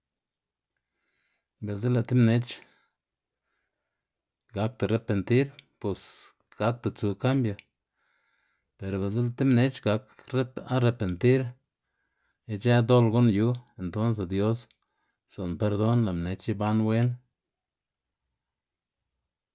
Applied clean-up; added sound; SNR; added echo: none; none; none; none.